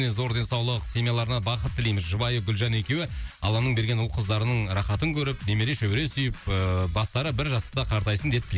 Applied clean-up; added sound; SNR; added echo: none; none; none; none.